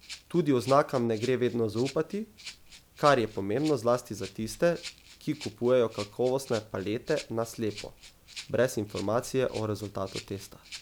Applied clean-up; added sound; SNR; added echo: none; Rattle (instrument); 19 dB; none.